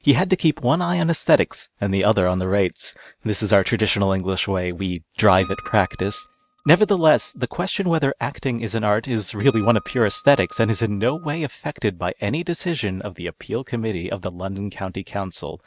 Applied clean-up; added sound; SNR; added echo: neural mask model RNNoise.